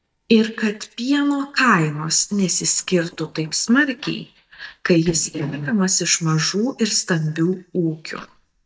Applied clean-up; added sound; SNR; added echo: neural mask model DeepFilterNet 3.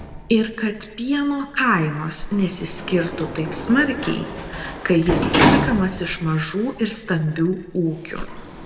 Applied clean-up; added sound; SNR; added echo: none; Sliding door; 4 dB; reverberation time 1.6 s.